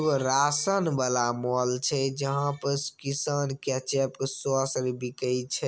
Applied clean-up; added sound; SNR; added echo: none; none; none; none.